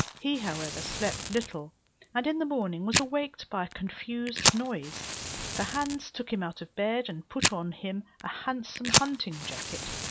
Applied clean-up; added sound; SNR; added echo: none; Fire; 1 dB; none.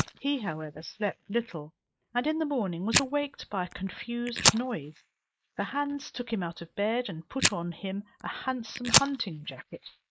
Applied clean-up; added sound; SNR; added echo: neural mask model Resemble Enhance denoiser.